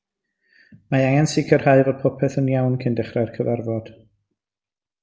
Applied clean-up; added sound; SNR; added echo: none; none; none; none.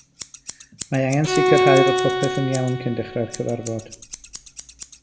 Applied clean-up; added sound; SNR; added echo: none; Bowed string instrument + Scissors; 0 dB; none.